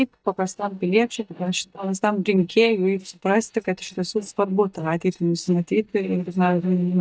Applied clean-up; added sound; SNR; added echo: neural mask model DeepFilterNet 3.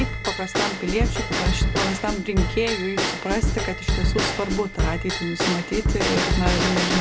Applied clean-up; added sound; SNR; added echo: none; Bell / Drum / Drum kit; -3 dB; none.